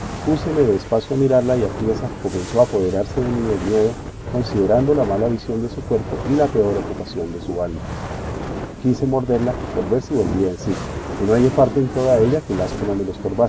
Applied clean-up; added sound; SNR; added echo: none; Fire; 9 dB; none.